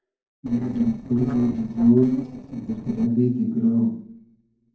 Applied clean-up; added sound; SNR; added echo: neural separator model SepFormer DNS4.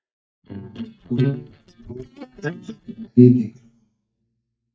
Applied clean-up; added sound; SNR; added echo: neural mask model DeepFilterNet 3.